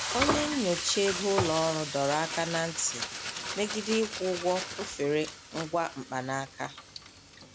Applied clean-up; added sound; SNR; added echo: none; Frying (food); 5 dB; none.